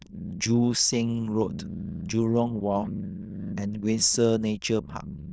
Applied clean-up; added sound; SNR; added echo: neural diffusion model UNIVERSE++.